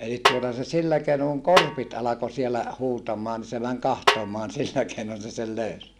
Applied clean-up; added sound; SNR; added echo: none; Snare drum; 1 dB; none.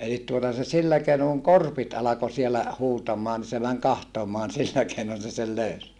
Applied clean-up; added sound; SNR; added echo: none; none; none; none.